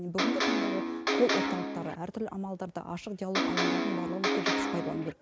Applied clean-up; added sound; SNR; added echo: none; Electric guitar; -5 dB; none.